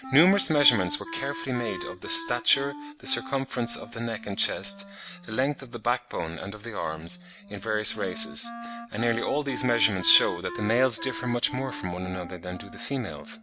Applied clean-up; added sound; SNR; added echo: none; Wind instrument, woodwind instrument; 15 dB; none.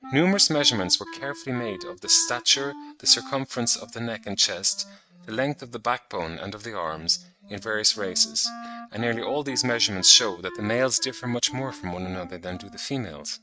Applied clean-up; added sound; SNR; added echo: neural mask model RNNoise.